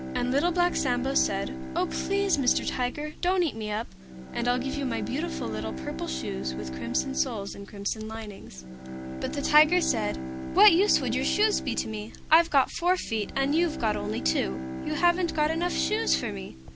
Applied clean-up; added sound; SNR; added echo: none; Bowed string instrument; 8 dB; none.